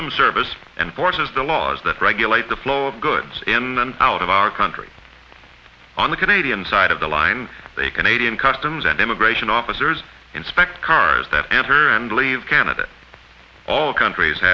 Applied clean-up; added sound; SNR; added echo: none; none; none; none.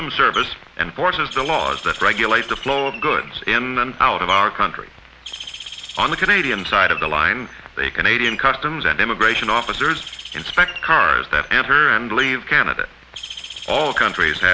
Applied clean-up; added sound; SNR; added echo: none; Bird; 15 dB; none.